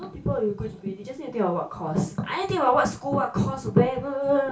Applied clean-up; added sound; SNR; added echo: none; none; none; reverberation time 0.3 s.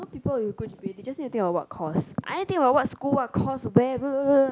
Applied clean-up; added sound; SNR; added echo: none; none; none; none.